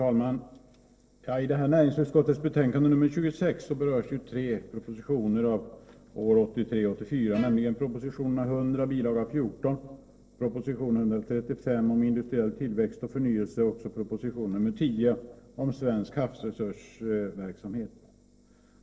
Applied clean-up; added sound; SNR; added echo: neural separator model SepFormer DNS4.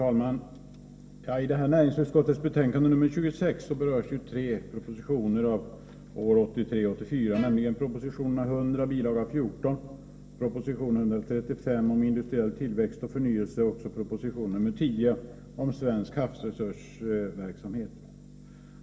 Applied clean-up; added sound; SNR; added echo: none; Bowed string instrument; 19 dB; reverberation time 2.1 s.